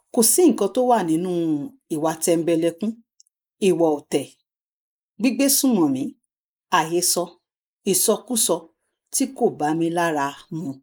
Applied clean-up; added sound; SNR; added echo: neural mask model Resemble Enhance denoiser.